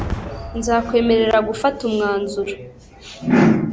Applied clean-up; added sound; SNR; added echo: none; Fireworks; 14 dB; none.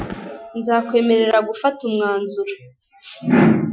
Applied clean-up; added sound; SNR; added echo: classical method Wiener filter.